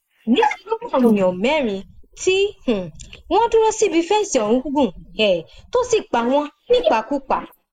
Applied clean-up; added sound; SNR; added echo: neural mask model Resemble Enhance denoiser.